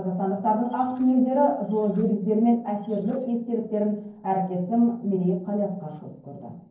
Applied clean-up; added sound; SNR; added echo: neural separator model SepFormer DNS4.